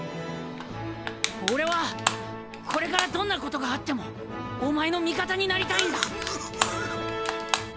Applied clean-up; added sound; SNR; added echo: none; Cough + Crushing; 3 dB; none.